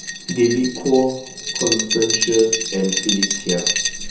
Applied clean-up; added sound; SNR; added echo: none; Glass; 3 dB; reverberation time 0.7 s.